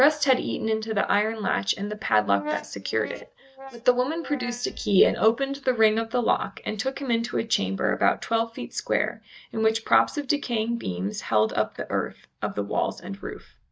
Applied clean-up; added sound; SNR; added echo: neural mask model DeepFilterNet 3.